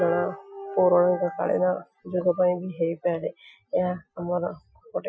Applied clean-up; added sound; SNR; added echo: classical method Wiener filter.